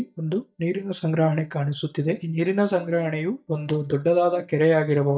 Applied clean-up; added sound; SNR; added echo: neural mask model DeepFilterNet 3.